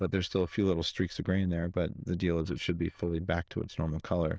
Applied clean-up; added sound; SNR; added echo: neural diffusion model UNIVERSE++.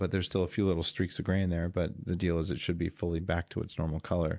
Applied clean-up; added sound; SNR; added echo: none; none; none; none.